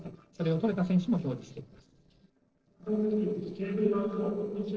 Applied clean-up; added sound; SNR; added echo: neural separator model SepFormer DNS4.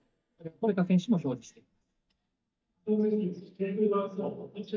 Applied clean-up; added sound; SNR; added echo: neural mask model DeepFilterNet 3.